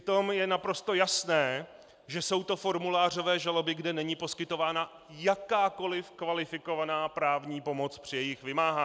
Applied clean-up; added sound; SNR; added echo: none; none; none; none.